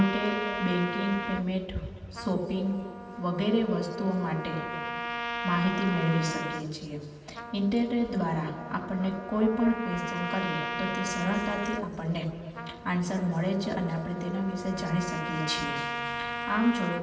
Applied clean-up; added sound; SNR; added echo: none; Trumpet; 7 dB; reverberation time 2.3 s.